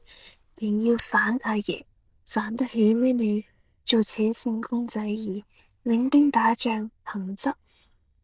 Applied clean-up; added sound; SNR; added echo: neural diffusion model UNIVERSE++.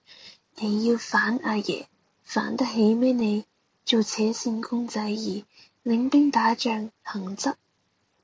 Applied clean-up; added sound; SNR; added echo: none; none; none; none.